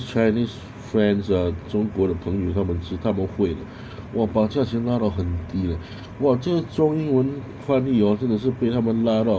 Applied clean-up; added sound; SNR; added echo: none; none; none; none.